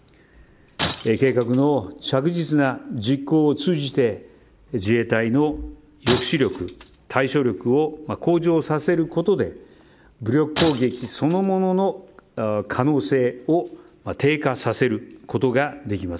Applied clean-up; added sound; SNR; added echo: none; Shatter; 13 dB; none.